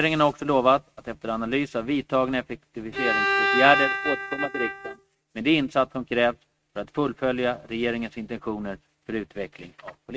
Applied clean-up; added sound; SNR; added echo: neural mask model RNNoise.